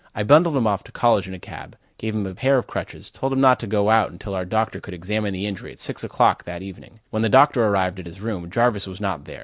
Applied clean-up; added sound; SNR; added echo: none; none; none; none.